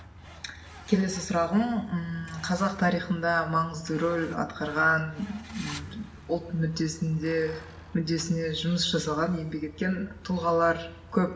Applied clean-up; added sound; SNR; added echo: none; Truck; 17 dB; reverberation time 1.1 s.